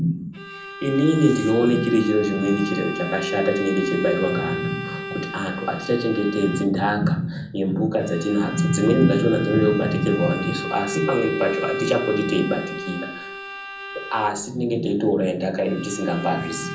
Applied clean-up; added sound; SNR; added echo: none; Bowed string instrument; 9 dB; reverberation time 0.6 s.